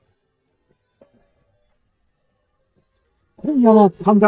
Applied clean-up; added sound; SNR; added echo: neural mask model DeepFilterNet 3.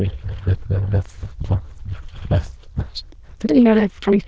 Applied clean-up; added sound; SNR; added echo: neural diffusion model UNIVERSE++.